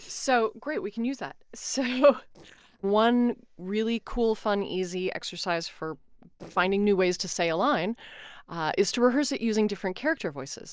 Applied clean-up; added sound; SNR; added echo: neural separator model SepFormer DNS4.